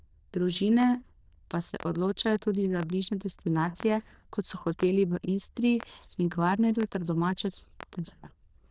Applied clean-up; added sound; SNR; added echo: neural diffusion model UNIVERSE++.